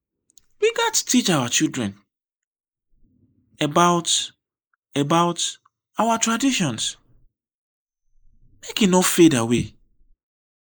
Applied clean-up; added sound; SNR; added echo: neural mask model Resemble Enhance denoiser.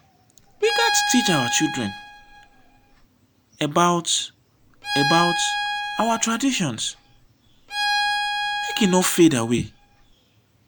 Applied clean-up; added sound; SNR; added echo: none; Bowed string instrument; 3 dB; none.